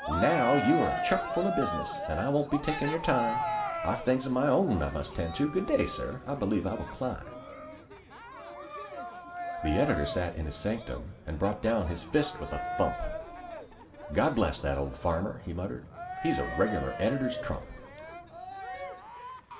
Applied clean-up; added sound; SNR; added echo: none; Cheering; 6 dB; reverberation time 2.6 s.